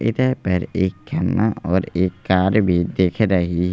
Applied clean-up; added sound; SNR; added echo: none; none; none; none.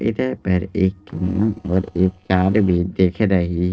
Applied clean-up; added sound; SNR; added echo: neural separator model SepFormer DNS4.